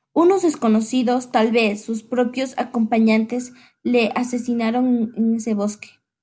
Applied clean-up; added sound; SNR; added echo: none; none; none; none.